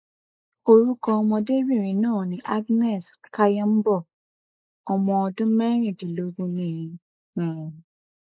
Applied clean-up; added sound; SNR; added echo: neural mask model Resemble Enhance denoiser.